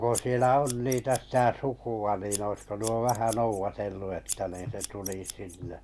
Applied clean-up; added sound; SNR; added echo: none; Scissors; 10 dB; none.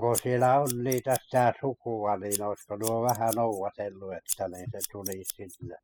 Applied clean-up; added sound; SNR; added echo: classical method spectral subtraction.